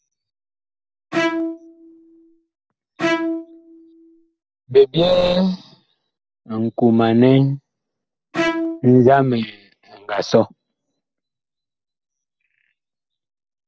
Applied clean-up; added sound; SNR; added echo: neural separator model SepFormer DNS4.